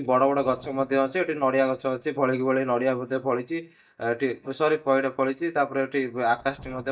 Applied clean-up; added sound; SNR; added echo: neural mask model DeepFilterNet 3.